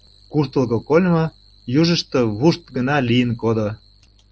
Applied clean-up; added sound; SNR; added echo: none; none; none; none.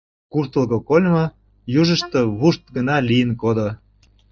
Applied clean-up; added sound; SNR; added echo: neural mask model DeepFilterNet 3.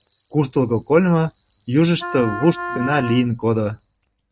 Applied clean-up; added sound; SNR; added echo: neural mask model RNNoise.